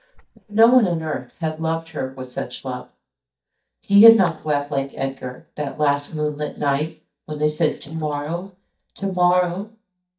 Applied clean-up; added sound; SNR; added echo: neural mask model DeepFilterNet 3.